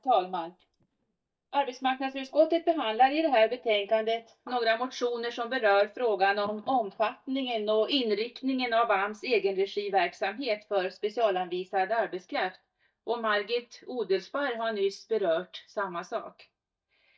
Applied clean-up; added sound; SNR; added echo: neural mask model DeepFilterNet 3.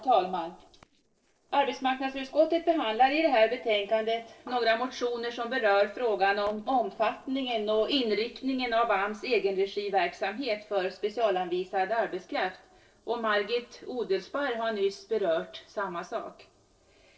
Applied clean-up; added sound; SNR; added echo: neural separator model SepFormer DNS4.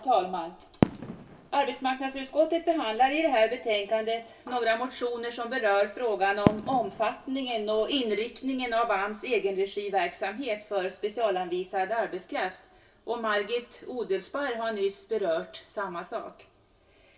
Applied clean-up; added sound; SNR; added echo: none; Fireworks; 7 dB; reverberation time 0.2 s.